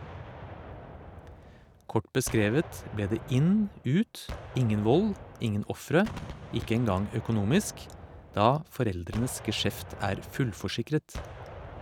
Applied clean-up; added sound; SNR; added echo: none; Gunshot, gunfire; 14 dB; none.